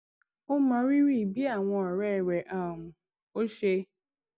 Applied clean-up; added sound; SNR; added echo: none; none; none; none.